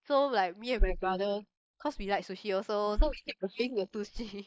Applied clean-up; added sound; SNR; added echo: neural mask model Resemble Enhance denoiser.